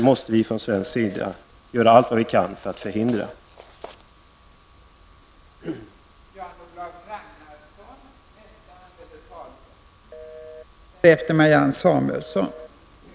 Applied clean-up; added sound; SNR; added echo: none; Telephone; 19 dB; none.